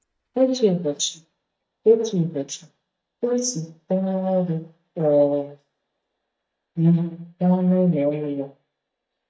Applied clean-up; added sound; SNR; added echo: neural mask model DeepFilterNet 3.